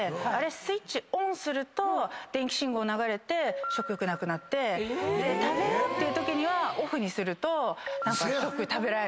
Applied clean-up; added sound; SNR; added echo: none; none; none; none.